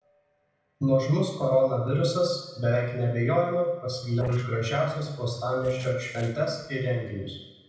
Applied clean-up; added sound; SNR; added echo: neural separator model SepFormer DNS4.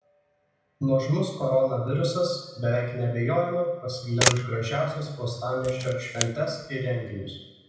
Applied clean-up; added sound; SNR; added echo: none; Camera; 4 dB; reverberation time 0.9 s.